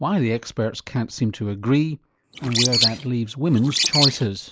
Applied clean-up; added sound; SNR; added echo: neural mask model Resemble Enhance denoiser.